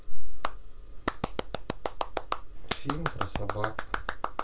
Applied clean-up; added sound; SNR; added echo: none; Clapping; 11 dB; reverberation time 0.2 s.